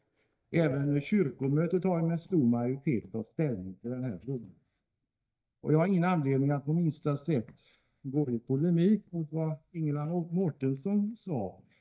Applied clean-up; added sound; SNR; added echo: neural mask model DeepFilterNet 3.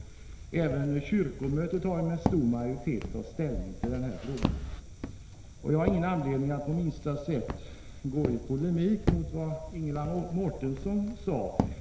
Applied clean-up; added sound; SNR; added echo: none; Walk, footsteps; 6 dB; reverberation time 1.4 s.